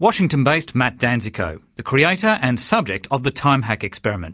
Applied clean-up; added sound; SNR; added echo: none; none; none; none.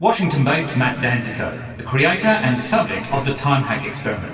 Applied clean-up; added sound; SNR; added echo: none; Breathing; 17 dB; reverberation time 2.5 s.